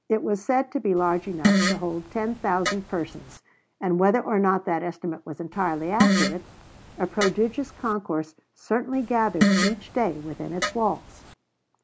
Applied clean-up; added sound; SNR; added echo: none; Fart; 1 dB; none.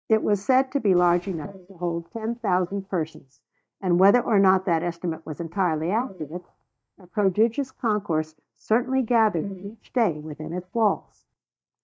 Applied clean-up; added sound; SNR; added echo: neural mask model DeepFilterNet 3.